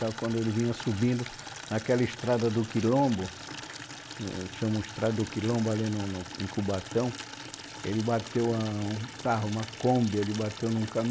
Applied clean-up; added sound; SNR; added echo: none; Water tap, faucet / Liquid; 12 dB; none.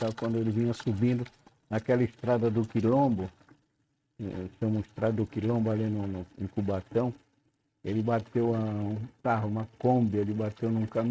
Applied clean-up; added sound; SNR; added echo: neural mask model RNNoise.